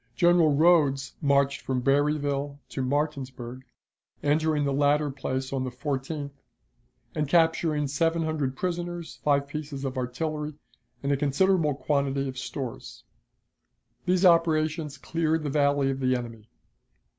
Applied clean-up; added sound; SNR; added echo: none; none; none; none.